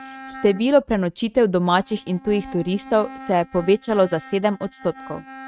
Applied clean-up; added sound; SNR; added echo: neural mask model RNNoise.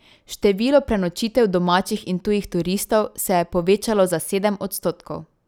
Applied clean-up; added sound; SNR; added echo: none; none; none; none.